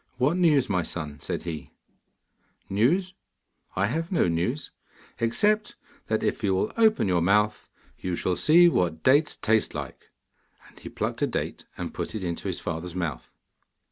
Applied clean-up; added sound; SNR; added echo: none; none; none; none.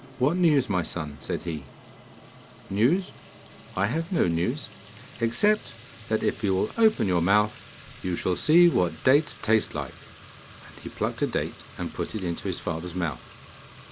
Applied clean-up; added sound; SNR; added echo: none; Fill (with liquid) / Trickle, dribble / Sink (filling or washing); 20 dB; none.